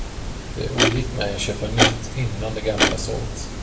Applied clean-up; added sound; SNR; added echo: none; Clock; -3 dB; reverberation time 0.8 s.